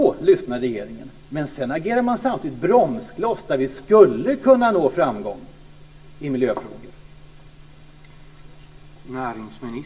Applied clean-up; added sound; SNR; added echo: none; none; none; reverberation time 0.5 s.